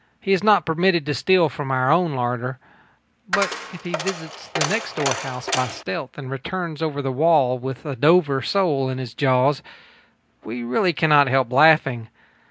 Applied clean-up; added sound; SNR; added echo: none; Coin (dropping); 6 dB; none.